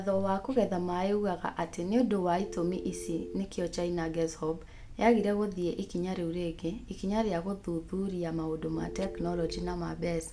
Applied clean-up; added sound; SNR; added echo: none; Telephone; 10 dB; none.